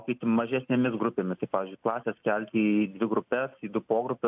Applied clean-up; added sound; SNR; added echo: none; none; none; none.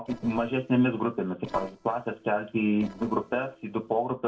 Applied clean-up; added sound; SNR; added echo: neural separator model SepFormer DNS4.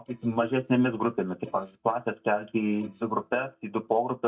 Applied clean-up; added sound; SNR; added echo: neural mask model DeepFilterNet 3.